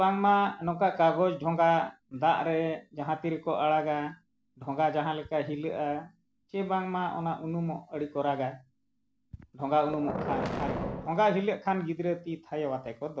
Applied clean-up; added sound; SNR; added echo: none; Boom; 6 dB; none.